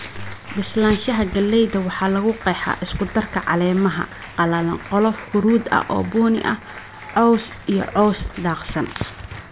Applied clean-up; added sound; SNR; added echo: none; Applause; 18 dB; none.